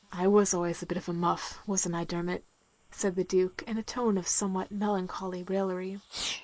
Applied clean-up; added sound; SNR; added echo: neural mask model Resemble Enhance denoiser.